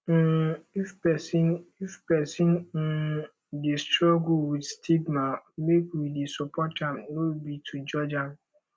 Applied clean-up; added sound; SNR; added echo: none; none; none; none.